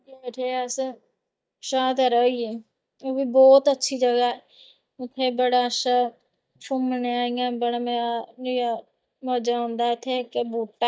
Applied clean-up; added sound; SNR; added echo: neural mask model DeepFilterNet 3.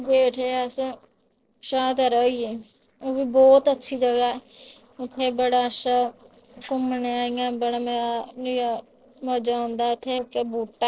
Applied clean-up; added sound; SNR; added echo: neural separator model SepFormer DNS4.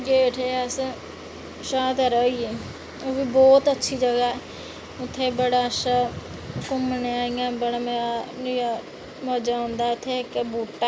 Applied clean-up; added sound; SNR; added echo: none; none; none; none.